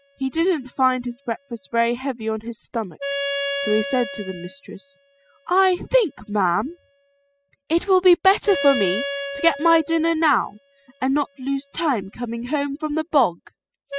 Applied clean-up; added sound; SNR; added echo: classical method spectral subtraction.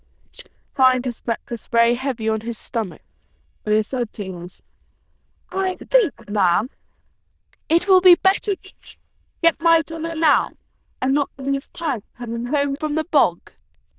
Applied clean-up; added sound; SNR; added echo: neural diffusion model UNIVERSE++.